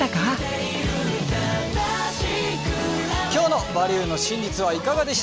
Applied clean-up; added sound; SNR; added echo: none; none; none; none.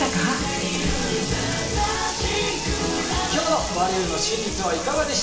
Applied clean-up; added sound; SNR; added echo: none; Sink (filling or washing) / Water tap, faucet; 9 dB; reverberation time 1.1 s.